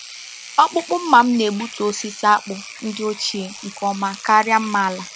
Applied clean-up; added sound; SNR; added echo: none; Engine / Domestic sounds, home sounds; 16 dB; none.